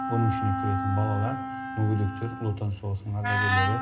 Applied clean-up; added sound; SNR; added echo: none; Wind instrument, woodwind instrument; 3 dB; reverberation time 0.2 s.